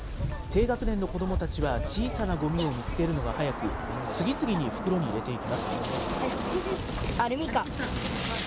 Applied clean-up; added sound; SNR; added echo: none; none; none; none.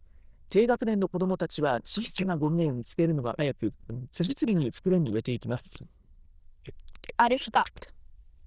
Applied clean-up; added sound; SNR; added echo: neural diffusion model UNIVERSE++.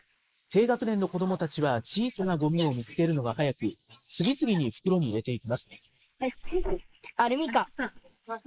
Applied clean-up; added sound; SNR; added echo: neural mask model Resemble Enhance denoiser.